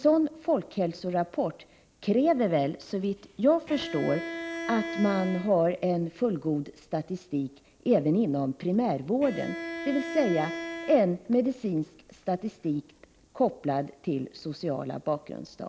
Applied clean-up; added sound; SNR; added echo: none; Bowed string instrument; 10 dB; none.